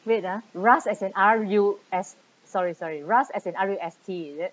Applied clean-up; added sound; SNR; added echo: none; none; none; none.